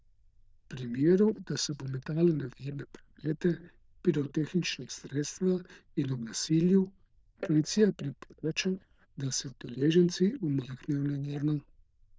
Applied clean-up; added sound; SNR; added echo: neural diffusion model UNIVERSE++.